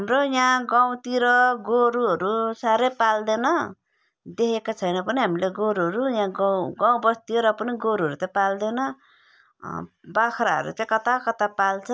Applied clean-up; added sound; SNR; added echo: none; none; none; none.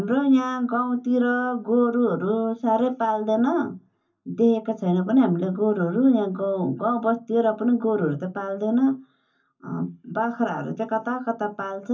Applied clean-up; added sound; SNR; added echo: none; none; none; reverberation time 0.3 s.